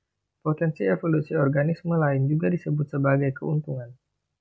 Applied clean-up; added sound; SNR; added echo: none; none; none; none.